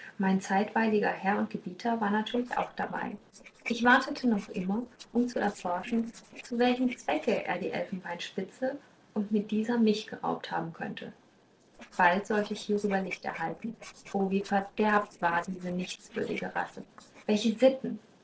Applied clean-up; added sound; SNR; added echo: neural separator model SepFormer DNS4.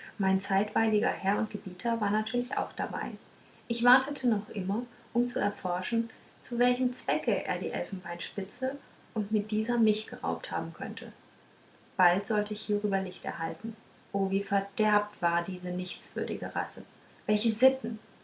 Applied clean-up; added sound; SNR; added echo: none; none; none; none.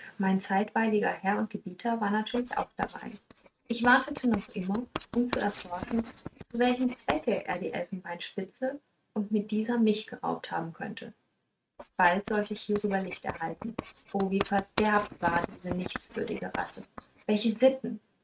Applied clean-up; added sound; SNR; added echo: neural mask model RNNoise.